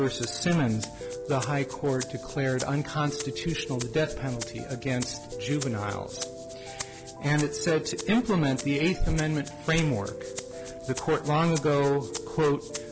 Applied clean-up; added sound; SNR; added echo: none; Rattle (instrument) + Piano; 10 dB; none.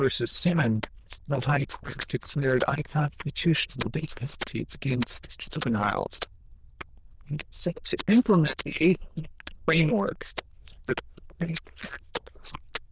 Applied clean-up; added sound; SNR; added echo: neural diffusion model UNIVERSE++.